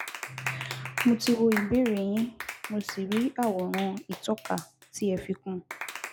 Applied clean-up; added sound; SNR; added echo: none; Clapping; 10 dB; none.